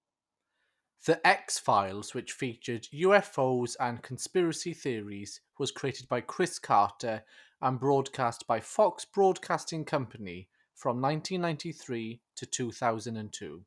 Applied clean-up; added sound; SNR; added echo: none; none; none; none.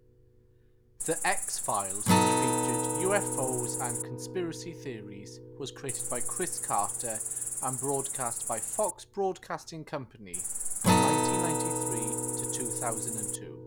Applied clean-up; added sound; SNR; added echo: none; Acoustic guitar + Cricket; -5 dB; none.